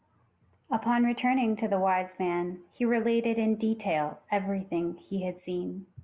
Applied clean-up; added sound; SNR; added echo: none; none; none; none.